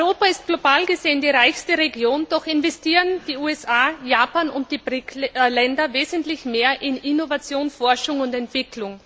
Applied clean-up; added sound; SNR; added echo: none; none; none; none.